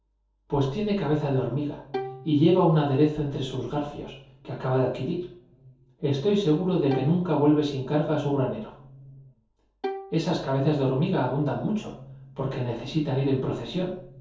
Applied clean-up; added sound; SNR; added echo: none; Bowed string instrument; 13 dB; reverberation time 0.6 s.